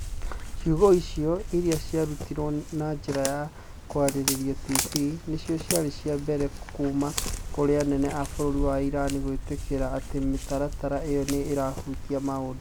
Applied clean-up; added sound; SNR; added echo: none; Walk, footsteps; 6 dB; none.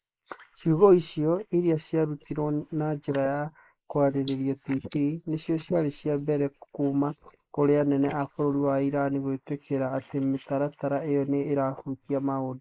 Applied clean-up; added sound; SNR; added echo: neural mask model Resemble Enhance denoiser.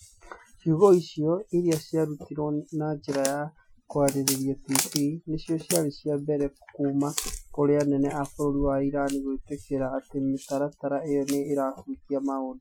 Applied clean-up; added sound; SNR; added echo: classical method Wiener filter.